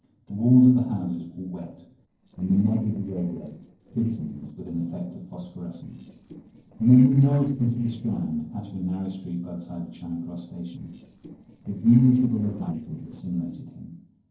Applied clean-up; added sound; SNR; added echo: neural separator model SepFormer DNS4.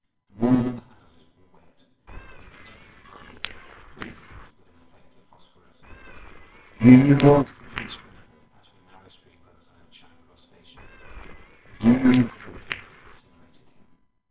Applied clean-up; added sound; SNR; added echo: neural separator model SepFormer WHAMR!.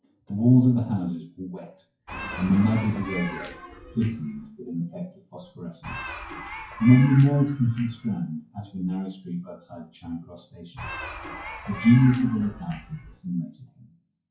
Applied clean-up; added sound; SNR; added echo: classical method WPE with log-MMSE.